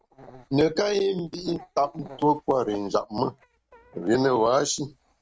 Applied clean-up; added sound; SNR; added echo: neural mask model RNNoise.